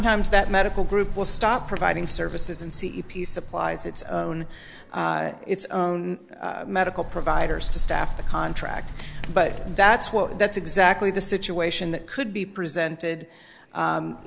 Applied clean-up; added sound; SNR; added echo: none; Bird; 4 dB; none.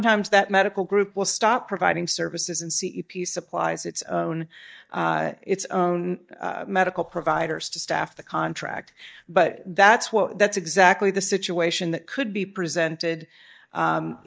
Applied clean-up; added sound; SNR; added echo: neural mask model DeepFilterNet 3.